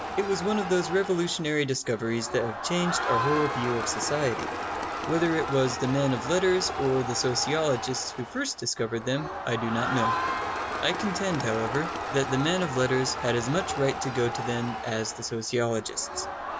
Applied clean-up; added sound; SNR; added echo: none; Crowd; 5 dB; none.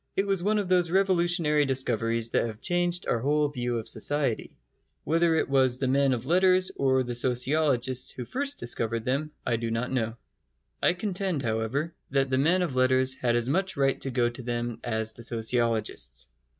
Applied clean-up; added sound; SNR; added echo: none; none; none; none.